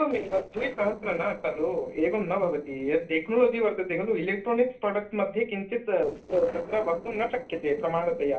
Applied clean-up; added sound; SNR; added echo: neural separator model SepFormer DNS4.